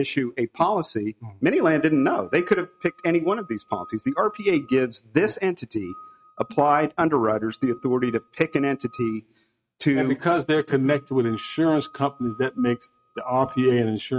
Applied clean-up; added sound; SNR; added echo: neural mask model RNNoise.